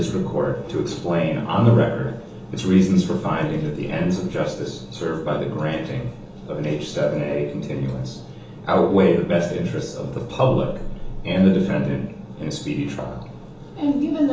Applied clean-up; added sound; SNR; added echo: none; none; none; reverberation time 1.2 s.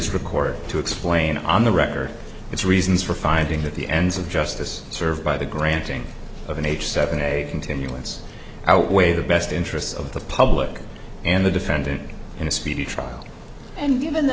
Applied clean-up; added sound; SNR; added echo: none; none; none; none.